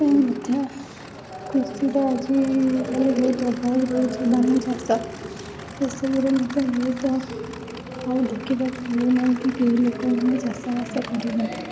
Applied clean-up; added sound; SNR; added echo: none; Idling / Aircraft; 15 dB; none.